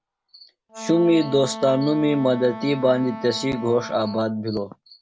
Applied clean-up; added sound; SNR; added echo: none; Wind instrument, woodwind instrument; 14 dB; none.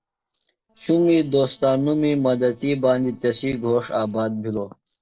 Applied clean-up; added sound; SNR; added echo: neural separator model SepFormer DNS4.